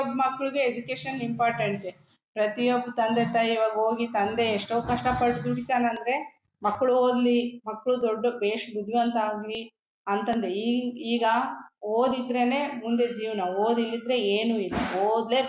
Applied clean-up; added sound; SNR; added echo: none; none; none; none.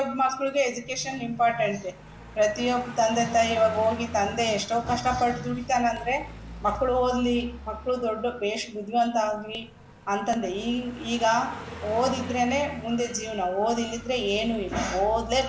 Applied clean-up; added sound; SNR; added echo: none; Car passing by; 15 dB; reverberation time 0.3 s.